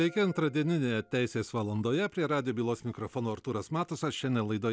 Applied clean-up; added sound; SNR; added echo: none; none; none; none.